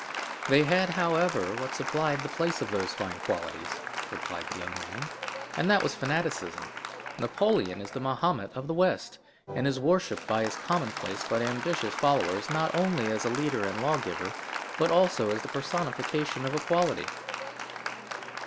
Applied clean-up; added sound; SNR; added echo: none; Applause; 7 dB; none.